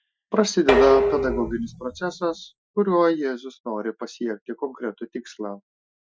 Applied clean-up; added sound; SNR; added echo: classical method Wiener filter.